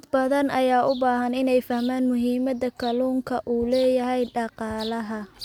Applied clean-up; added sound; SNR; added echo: none; none; none; none.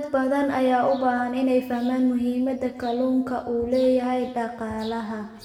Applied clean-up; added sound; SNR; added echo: none; none; none; reverberation time 1.1 s.